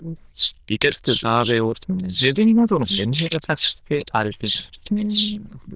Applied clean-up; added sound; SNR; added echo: neural diffusion model UNIVERSE++.